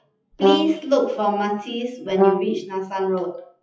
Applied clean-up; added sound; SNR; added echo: classical method WPE with log-MMSE.